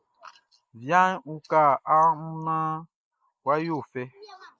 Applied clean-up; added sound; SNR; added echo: neural mask model Resemble Enhance denoiser.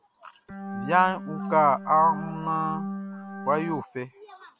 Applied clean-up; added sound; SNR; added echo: none; Organ; 8 dB; none.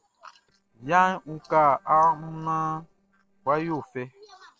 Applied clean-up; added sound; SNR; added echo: neural separator model SepFormer DNS4.